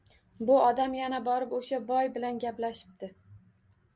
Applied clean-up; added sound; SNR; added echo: none; none; none; none.